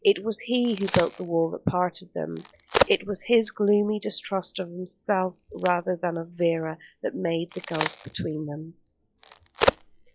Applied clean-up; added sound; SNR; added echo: classical method log-MMSE.